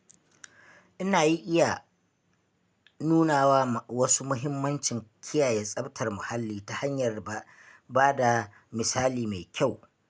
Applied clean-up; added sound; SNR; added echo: none; none; none; none.